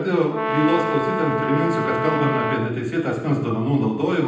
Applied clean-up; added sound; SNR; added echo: none; Brass instrument; 3 dB; reverberation time 0.8 s.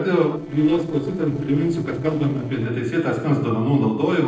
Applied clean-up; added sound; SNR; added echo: neural separator model SepFormer DNS4.